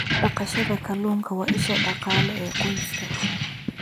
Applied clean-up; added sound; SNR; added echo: none; Keys jangling; -1 dB; none.